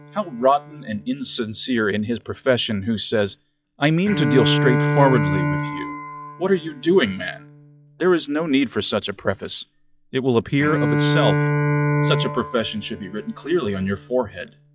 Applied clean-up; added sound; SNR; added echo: classical method log-MMSE.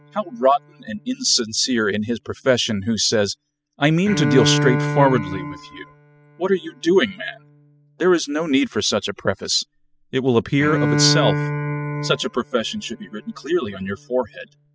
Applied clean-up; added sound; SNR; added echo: classical method spectral subtraction.